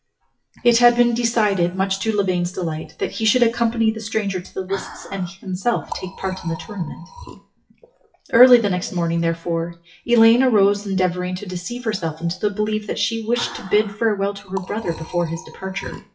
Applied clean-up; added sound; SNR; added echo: classical method WPE with log-MMSE.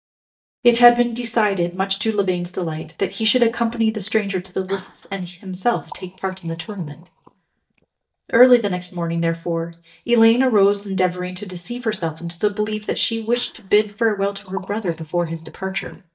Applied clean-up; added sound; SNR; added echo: neural mask model DeepFilterNet 3.